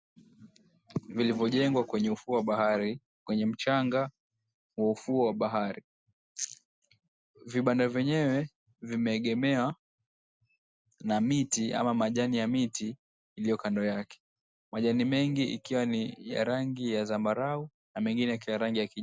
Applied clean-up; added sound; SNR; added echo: none; none; none; none.